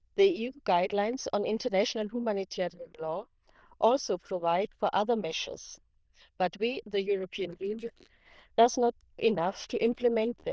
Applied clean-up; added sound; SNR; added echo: neural diffusion model UNIVERSE++.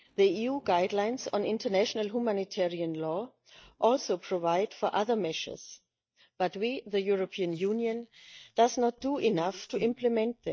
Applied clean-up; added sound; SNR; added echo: neural mask model DeepFilterNet 3.